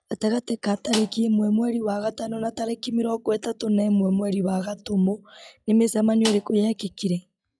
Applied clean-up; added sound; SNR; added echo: classical method log-MMSE.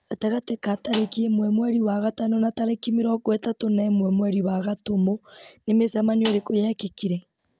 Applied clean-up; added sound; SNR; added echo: none; Snare drum; 13 dB; none.